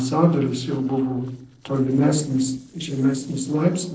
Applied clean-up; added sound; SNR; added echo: neural separator model SepFormer DNS4.